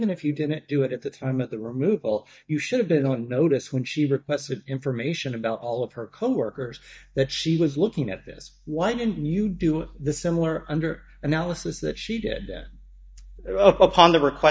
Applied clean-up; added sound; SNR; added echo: neural mask model DeepFilterNet 3.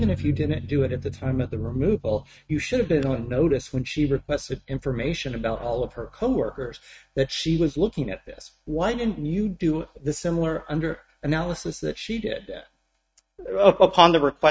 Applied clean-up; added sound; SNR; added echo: neural mask model RNNoise.